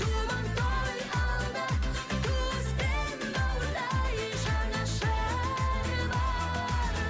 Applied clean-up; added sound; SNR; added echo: none; none; none; none.